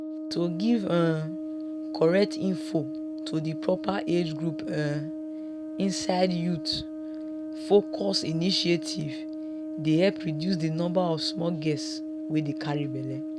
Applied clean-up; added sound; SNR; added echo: none; Brass instrument; 6 dB; none.